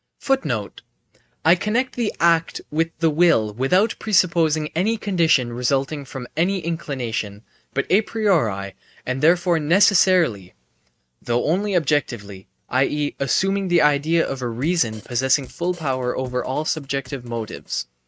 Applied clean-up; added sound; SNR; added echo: neural mask model RNNoise.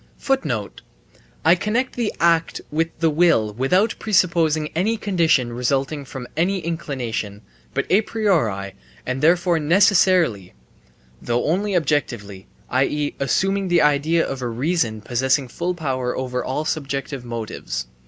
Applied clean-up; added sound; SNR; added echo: none; none; none; none.